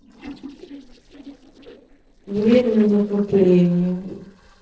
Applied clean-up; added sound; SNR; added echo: neural separator model SepFormer DNS4.